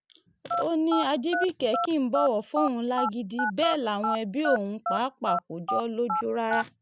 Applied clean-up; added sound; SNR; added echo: none; Telephone; 3 dB; none.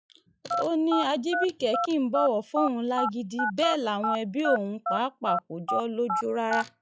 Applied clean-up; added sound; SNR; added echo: classical method log-MMSE.